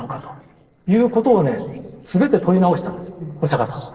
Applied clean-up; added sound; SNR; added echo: neural separator model SepFormer DNS4.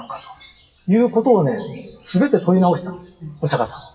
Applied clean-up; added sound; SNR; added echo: classical method WPE with log-MMSE.